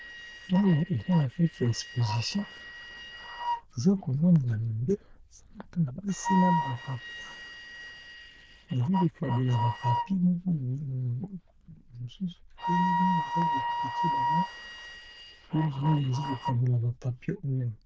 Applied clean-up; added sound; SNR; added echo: neural diffusion model UNIVERSE++.